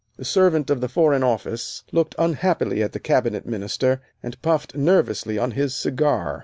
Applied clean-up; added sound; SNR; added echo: none; none; none; none.